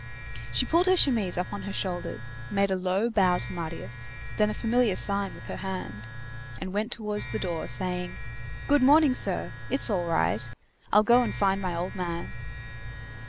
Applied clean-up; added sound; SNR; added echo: none; Domestic sounds, home sounds; 9 dB; none.